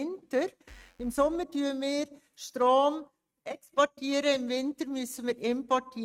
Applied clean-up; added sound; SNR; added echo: neural mask model RNNoise.